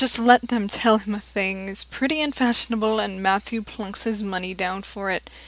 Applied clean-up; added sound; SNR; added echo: none; none; none; none.